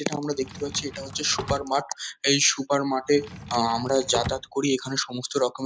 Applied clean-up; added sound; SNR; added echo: none; Drawer open or close; 12 dB; none.